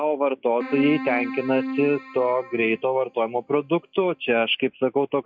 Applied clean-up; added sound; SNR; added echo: classical method log-MMSE.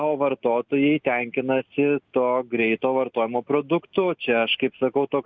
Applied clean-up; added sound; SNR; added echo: none; none; none; none.